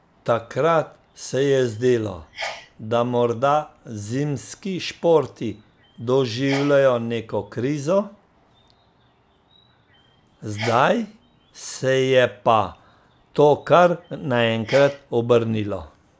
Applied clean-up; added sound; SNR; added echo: none; Sneeze; 20 dB; none.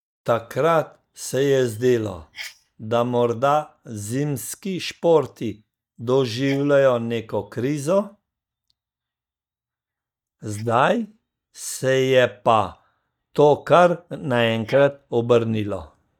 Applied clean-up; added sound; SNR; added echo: neural mask model DeepFilterNet 3.